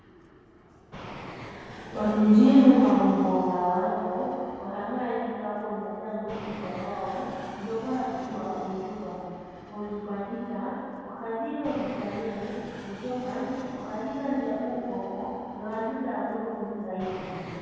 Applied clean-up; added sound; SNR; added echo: none; Fixed-wing aircraft, airplane; 16 dB; reverberation time 2.1 s.